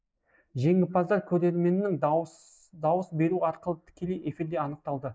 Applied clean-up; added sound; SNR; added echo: neural mask model Resemble Enhance denoiser.